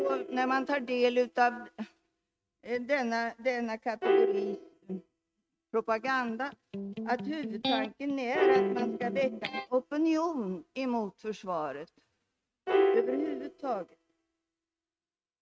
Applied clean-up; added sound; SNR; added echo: neural mask model RNNoise.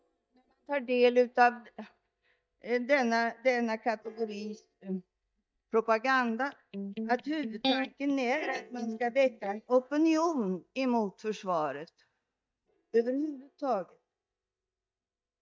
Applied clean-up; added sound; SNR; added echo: neural mask model DeepFilterNet 3.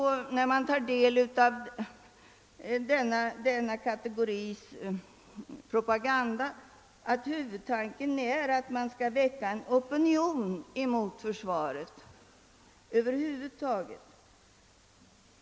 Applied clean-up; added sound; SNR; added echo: none; none; none; none.